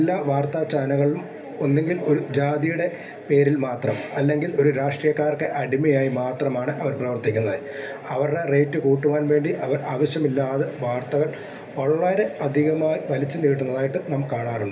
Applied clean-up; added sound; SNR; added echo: none; none; none; reverberation time 0.3 s.